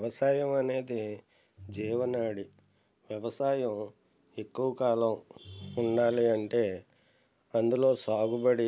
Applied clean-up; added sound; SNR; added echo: none; Ringtone; 20 dB; none.